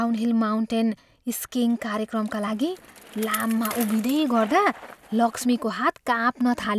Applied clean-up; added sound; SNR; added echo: none; Bicycle; 18 dB; none.